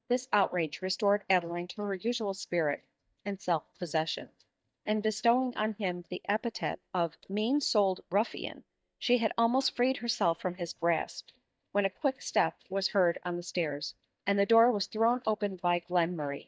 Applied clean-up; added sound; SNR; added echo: neural mask model DeepFilterNet 3.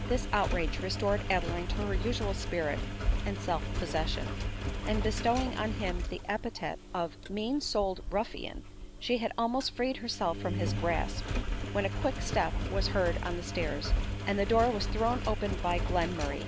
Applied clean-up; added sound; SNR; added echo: none; Engine; 1 dB; none.